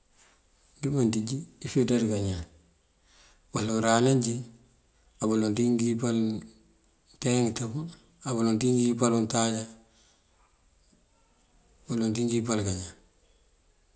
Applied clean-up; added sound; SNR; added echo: none; none; none; none.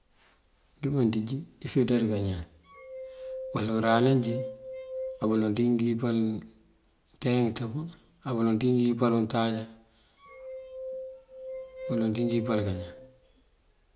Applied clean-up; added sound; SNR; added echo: none; Glass; 10 dB; none.